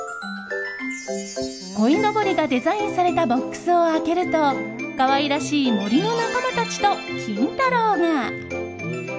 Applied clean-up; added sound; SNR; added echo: none; none; none; none.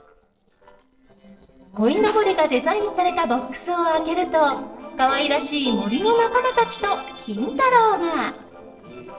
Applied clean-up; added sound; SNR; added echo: neural separator model SepFormer DNS4.